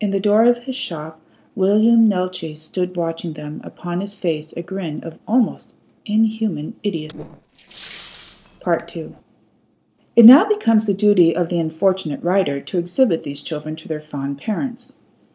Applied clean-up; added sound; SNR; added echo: neural separator model SepFormer DNS4.